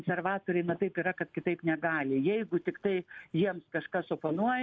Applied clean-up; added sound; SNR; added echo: none; none; none; none.